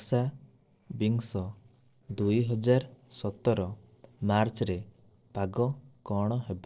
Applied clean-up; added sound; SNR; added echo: neural separator model SepFormer DNS4.